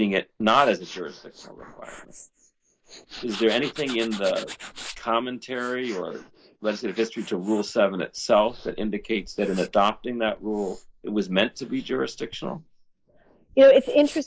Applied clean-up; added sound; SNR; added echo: neural mask model Resemble Enhance denoiser.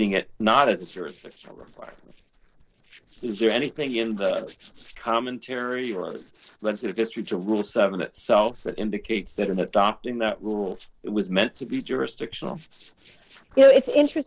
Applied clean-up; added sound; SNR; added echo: neural separator model SepFormer DNS4.